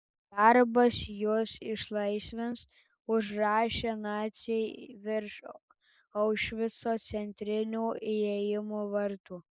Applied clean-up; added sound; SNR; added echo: neural mask model Resemble Enhance denoiser.